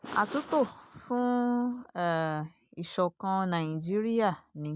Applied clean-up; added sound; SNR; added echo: none; none; none; none.